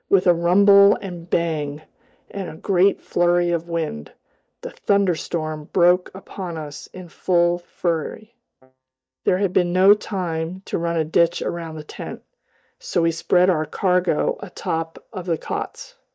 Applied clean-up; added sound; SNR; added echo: neural mask model DeepFilterNet 3.